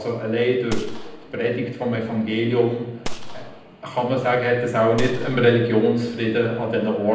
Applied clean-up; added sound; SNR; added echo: none; Gunshot, gunfire; 10 dB; reverberation time 0.8 s.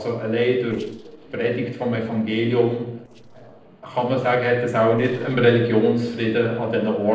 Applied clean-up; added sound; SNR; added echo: neural separator model SepFormer DNS4.